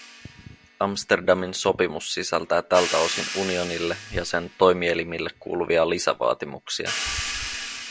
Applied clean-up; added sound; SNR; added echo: none; Hi-hat; 10 dB; none.